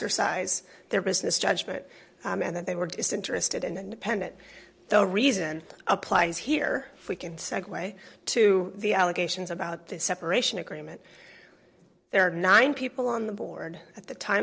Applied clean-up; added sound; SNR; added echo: neural separator model SepFormer DNS4.